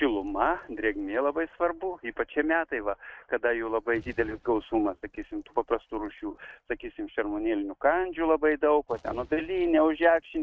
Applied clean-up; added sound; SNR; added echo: neural mask model RNNoise.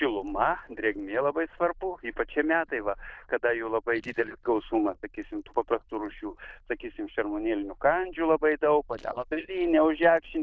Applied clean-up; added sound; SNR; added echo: neural diffusion model UNIVERSE++.